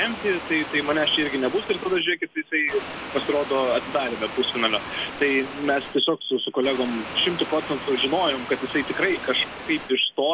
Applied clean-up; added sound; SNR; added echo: none; Water; 11 dB; none.